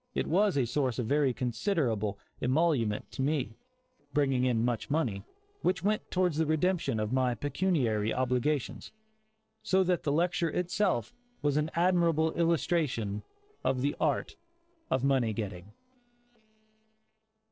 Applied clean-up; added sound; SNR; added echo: neural separator model SepFormer DNS4.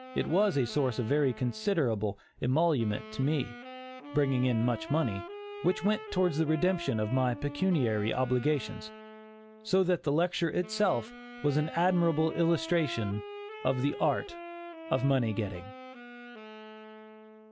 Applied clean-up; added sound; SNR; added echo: none; Wind instrument, woodwind instrument; 14 dB; none.